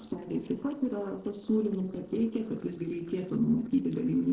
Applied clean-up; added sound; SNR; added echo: neural separator model SepFormer DNS4.